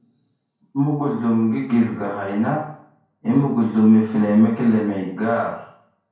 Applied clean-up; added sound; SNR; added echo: none; none; none; reverberation time 0.5 s.